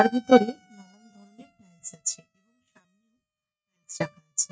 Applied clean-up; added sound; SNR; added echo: neural mask model RNNoise.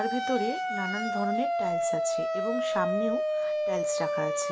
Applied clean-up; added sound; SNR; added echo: none; Siren; -4 dB; none.